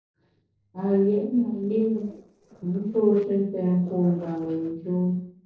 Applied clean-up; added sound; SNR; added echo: neural separator model SepFormer DNS4.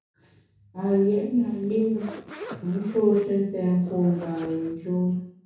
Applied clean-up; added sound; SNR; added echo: none; Zipper (clothing); 18 dB; reverberation time 0.6 s.